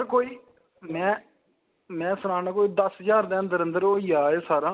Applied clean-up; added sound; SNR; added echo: none; none; none; none.